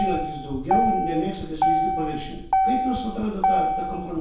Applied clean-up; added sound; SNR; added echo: none; Motor vehicle (road); -4 dB; reverberation time 0.6 s.